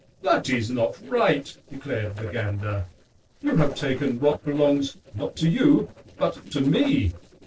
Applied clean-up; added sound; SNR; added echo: neural separator model SepFormer DNS4.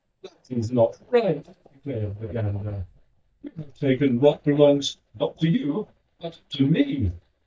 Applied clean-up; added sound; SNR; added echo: neural mask model DeepFilterNet 3.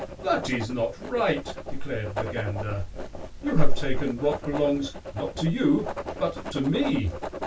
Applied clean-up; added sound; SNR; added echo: none; Writing; 11 dB; reverberation time 0.2 s.